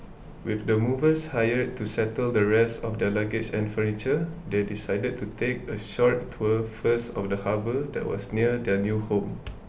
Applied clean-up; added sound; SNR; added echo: none; none; none; none.